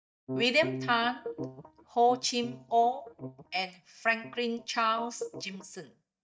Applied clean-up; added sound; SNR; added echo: neural mask model DeepFilterNet 3.